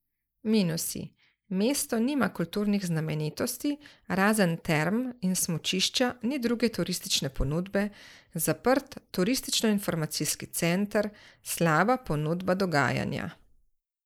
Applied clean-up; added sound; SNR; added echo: neural mask model Resemble Enhance denoiser.